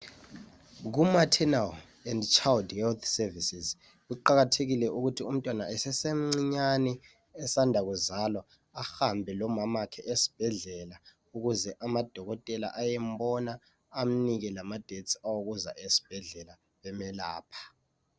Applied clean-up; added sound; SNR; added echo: none; none; none; none.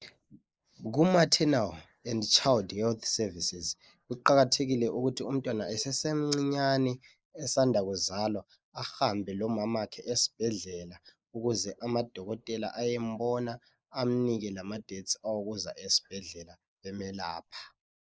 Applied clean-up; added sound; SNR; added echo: neural mask model Resemble Enhance denoiser.